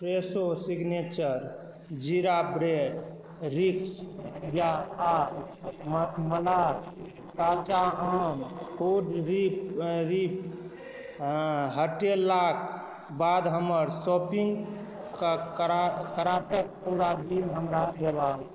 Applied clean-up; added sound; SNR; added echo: neural separator model SepFormer DNS4.